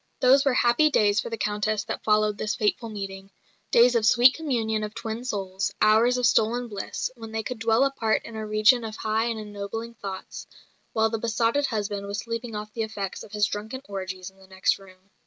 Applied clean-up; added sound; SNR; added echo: none; none; none; none.